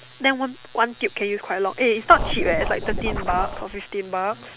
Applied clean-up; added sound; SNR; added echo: none; Scratching (performance technique); 4 dB; none.